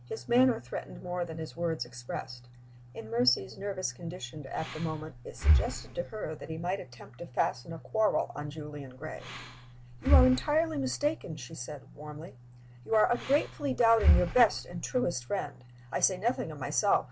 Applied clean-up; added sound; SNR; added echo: none; Breathing; 0 dB; none.